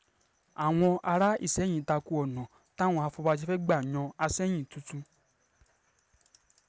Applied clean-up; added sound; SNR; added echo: none; none; none; none.